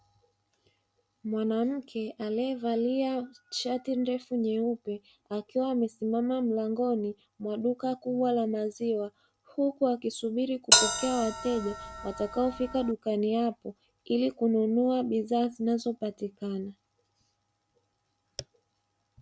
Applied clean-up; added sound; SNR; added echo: none; Bell; -1 dB; none.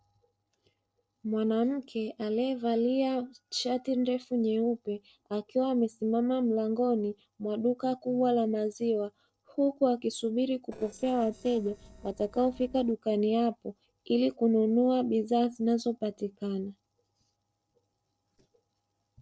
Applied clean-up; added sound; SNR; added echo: neural separator model SepFormer DNS4.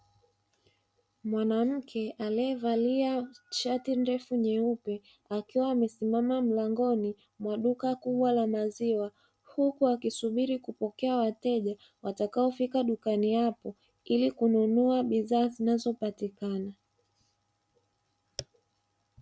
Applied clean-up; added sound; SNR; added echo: none; none; none; none.